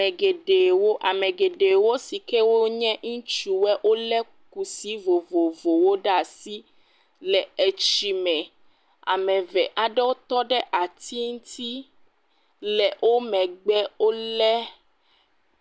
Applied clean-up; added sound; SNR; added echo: none; none; none; none.